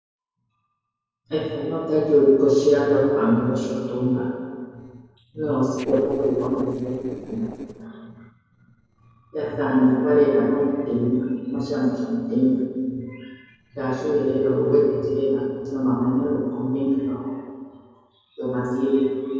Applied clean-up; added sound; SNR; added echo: neural separator model SepFormer DNS4.